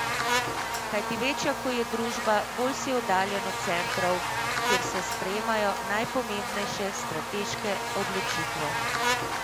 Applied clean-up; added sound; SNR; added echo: none; Buzz; -1 dB; none.